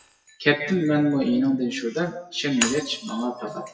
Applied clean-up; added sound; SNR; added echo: classical method WPE with log-MMSE.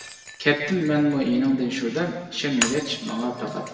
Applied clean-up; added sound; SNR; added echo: none; Shatter; 11 dB; reverberation time 1.3 s.